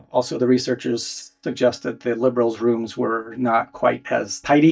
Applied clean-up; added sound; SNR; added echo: neural mask model DeepFilterNet 3.